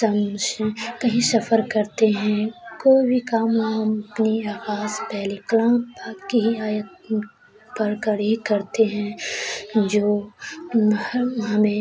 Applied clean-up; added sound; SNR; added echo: none; none; none; none.